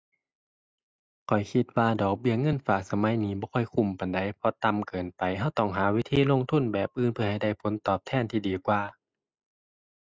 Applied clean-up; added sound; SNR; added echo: none; none; none; none.